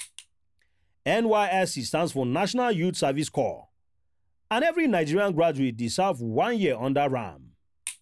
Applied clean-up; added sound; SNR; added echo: none; none; none; none.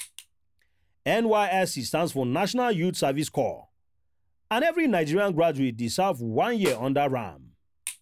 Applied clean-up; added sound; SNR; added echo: none; Snare drum; 15 dB; none.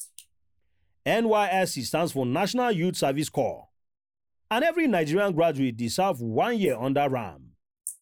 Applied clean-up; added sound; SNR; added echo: neural mask model Resemble Enhance denoiser.